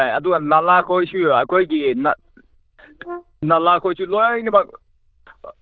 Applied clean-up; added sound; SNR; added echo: neural diffusion model UNIVERSE++.